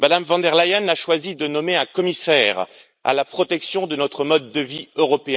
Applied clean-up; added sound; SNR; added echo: neural mask model Resemble Enhance denoiser.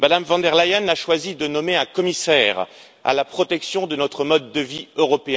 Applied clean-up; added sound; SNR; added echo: none; none; none; none.